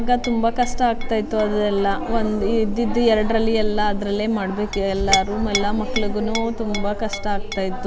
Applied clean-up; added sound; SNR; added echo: none; Chink, clink; 3 dB; none.